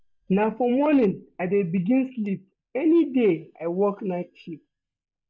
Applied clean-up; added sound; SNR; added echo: neural mask model DeepFilterNet 3.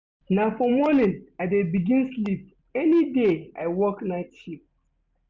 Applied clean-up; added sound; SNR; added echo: none; none; none; none.